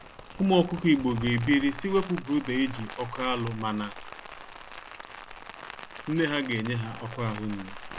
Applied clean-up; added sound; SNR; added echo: none; Rain; 12 dB; none.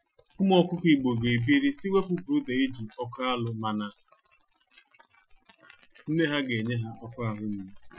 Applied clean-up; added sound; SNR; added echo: classical method Wiener filter.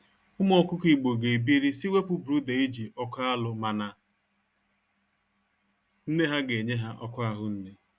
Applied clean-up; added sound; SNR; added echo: none; none; none; none.